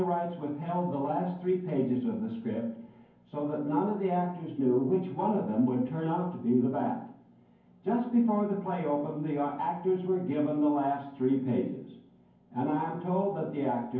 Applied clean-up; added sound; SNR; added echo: none; none; none; reverberation time 0.9 s.